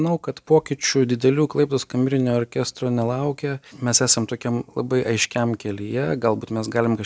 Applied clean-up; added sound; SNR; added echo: none; none; none; none.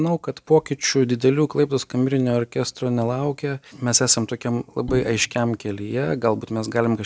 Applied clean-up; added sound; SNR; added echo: none; Bowed string instrument; 14 dB; none.